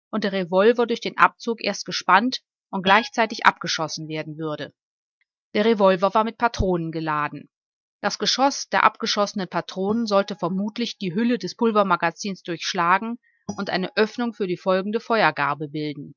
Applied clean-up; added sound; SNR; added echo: neural mask model DeepFilterNet 3.